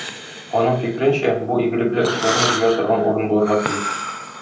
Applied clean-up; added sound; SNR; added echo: none; Breathing; 7 dB; reverberation time 0.6 s.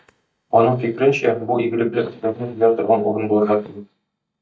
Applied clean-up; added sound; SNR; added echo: neural mask model DeepFilterNet 3.